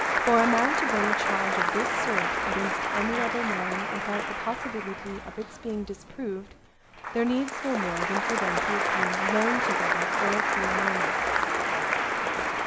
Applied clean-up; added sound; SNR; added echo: none; Applause; -4 dB; none.